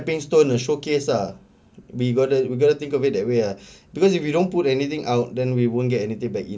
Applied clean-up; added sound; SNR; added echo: none; none; none; none.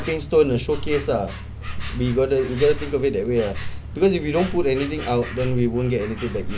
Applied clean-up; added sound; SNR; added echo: none; Insect; 7 dB; none.